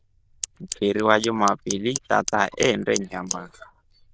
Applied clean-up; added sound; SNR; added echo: neural diffusion model UNIVERSE++.